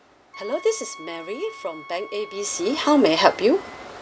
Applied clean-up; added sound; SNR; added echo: none; Wind instrument, woodwind instrument; 19 dB; none.